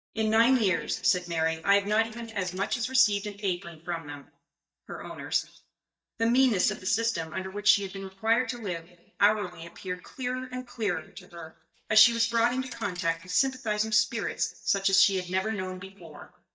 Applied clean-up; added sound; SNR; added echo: neural mask model DeepFilterNet 3.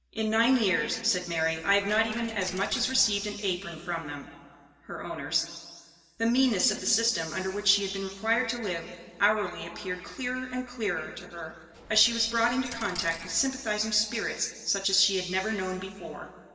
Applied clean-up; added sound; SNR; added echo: none; Coin (dropping); 16 dB; reverberation time 2.0 s.